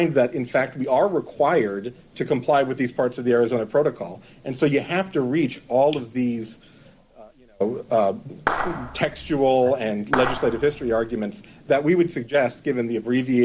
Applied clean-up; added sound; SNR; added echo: none; Clapping; 6 dB; none.